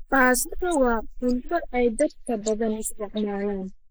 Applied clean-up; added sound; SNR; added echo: neural mask model Resemble Enhance denoiser.